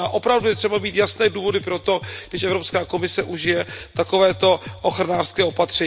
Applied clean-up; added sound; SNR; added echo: none; Drum kit; 16 dB; none.